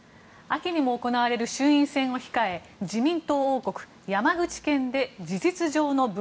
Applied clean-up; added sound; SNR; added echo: none; none; none; none.